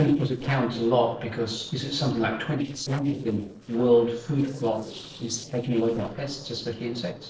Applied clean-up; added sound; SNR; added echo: neural separator model SepFormer DNS4.